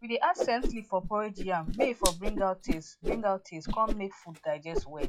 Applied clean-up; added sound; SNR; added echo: classical method log-MMSE.